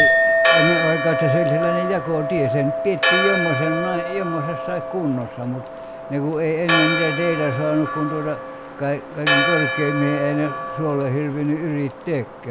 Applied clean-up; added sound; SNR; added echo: none; Chink, clink + Church bell; 0 dB; none.